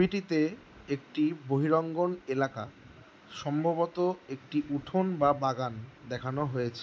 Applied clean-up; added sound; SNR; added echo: none; none; none; none.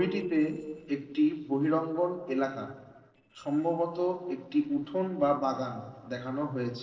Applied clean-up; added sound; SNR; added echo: neural separator model SepFormer DNS4.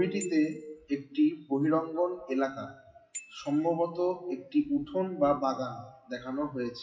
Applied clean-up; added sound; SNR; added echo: classical method WPE with log-MMSE.